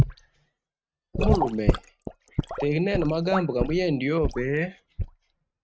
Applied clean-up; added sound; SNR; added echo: neural mask model RNNoise.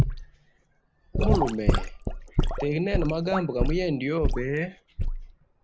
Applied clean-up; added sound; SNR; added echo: none; Sink (filling or washing) / Gurgling / Liquid; -2 dB; none.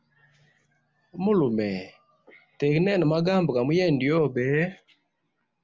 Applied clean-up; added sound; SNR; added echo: none; none; none; none.